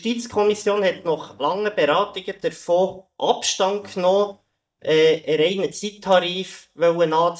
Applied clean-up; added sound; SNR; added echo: neural mask model DeepFilterNet 3.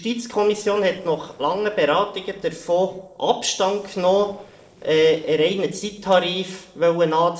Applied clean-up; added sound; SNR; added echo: neural separator model SepFormer DNS4.